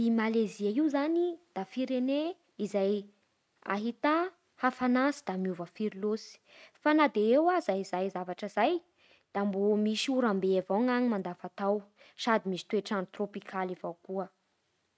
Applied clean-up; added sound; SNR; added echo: none; none; none; none.